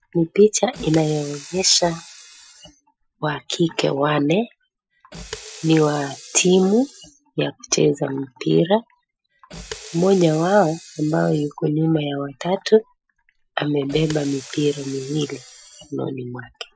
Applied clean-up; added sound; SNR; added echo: classical method Wiener filter.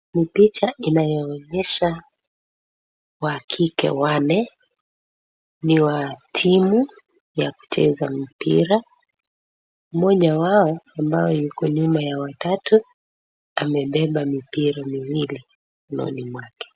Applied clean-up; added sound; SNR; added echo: none; none; none; none.